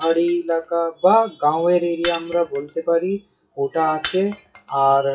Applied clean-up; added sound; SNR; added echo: classical method WPE with log-MMSE.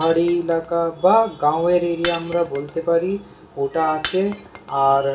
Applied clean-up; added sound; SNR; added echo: none; Shatter; 15 dB; reverberation time 0.3 s.